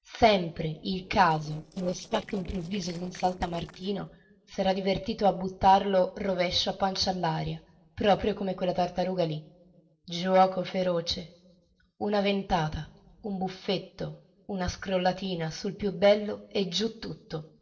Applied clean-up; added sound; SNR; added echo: neural separator model SepFormer DNS4.